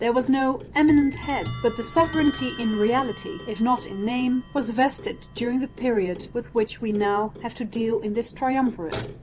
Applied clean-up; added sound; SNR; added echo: none; Clock; 14 dB; none.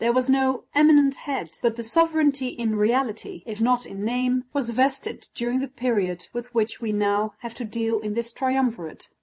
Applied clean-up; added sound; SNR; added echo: none; none; none; none.